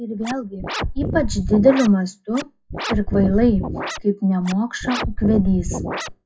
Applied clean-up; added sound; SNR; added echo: classical method WPE with log-MMSE.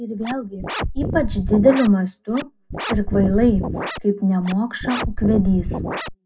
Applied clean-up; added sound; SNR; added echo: none; Scratching (performance technique); 5 dB; reverberation time 0.2 s.